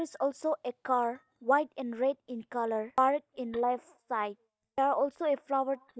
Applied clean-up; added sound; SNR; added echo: neural mask model DeepFilterNet 3.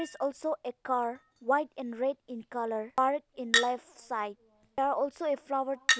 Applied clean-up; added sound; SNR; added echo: none; Chink, clink; 5 dB; none.